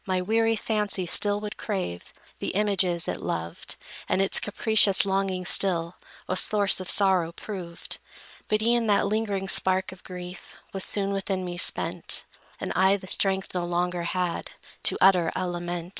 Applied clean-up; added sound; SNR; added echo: neural separator model SepFormer WHAM!.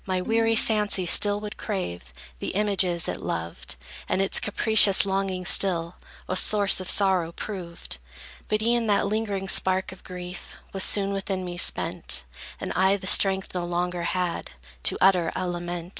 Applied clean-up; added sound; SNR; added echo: none; Bowed string instrument; 11 dB; none.